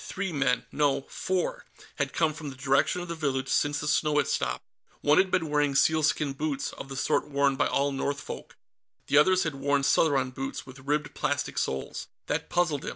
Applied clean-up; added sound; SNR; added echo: none; none; none; none.